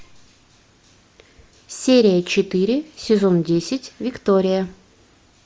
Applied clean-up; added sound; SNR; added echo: none; none; none; none.